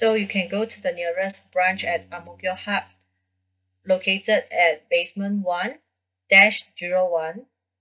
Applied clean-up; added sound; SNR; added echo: neural mask model DeepFilterNet 3.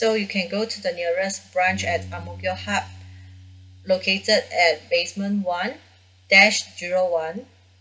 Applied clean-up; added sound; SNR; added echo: none; Bass guitar; 19 dB; none.